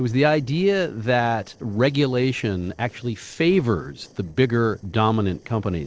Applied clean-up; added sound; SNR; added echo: neural separator model SepFormer DNS4.